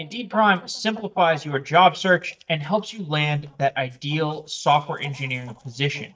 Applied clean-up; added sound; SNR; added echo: neural mask model DeepFilterNet 3.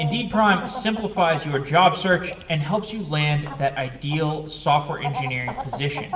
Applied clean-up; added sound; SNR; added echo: none; Chicken, rooster; 13 dB; reverberation time 0.8 s.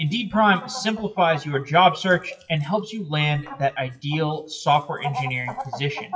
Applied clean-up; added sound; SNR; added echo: classical method WPE with log-MMSE.